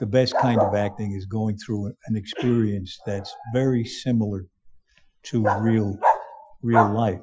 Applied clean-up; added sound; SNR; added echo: classical method Wiener filter.